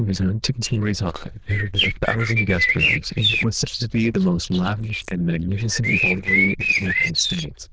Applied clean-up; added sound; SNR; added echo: neural diffusion model UNIVERSE++.